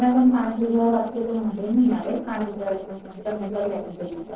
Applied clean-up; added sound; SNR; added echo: neural separator model SepFormer DNS4.